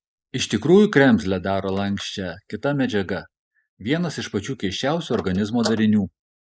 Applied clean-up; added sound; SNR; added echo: neural mask model Resemble Enhance denoiser.